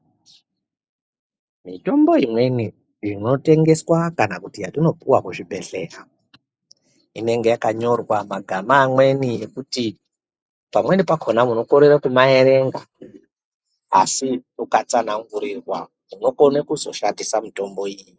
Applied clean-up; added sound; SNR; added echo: neural mask model Resemble Enhance denoiser.